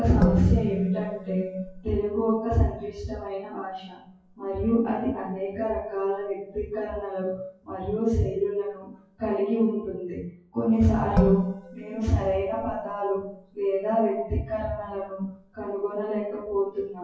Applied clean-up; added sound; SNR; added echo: classical method WPE with log-MMSE.